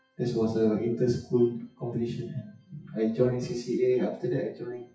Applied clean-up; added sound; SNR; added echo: classical method WPE with log-MMSE.